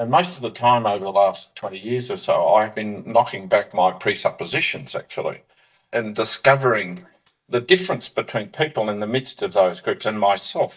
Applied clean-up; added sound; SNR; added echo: neural mask model DeepFilterNet 3.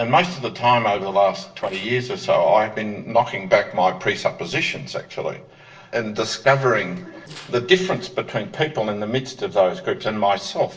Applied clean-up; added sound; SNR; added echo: neural separator model SepFormer DNS4.